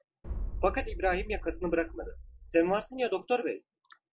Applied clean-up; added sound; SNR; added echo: none; Boom; 7 dB; none.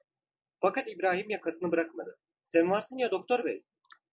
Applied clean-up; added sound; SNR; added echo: none; none; none; none.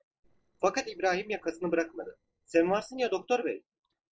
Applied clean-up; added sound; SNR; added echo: neural separator model SepFormer DNS4.